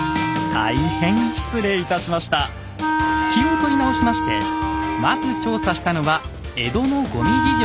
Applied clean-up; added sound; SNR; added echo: none; Wind instrument, woodwind instrument; 2 dB; none.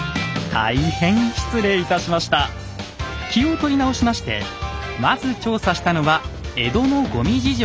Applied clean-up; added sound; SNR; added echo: none; none; none; none.